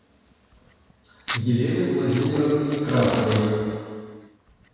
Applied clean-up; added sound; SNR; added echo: none; Packing tape, duct tape; 9 dB; reverberation time 1.9 s.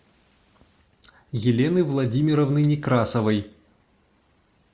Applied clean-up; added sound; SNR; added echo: none; none; none; none.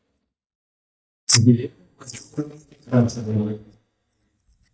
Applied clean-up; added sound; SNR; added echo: neural mask model DeepFilterNet 3.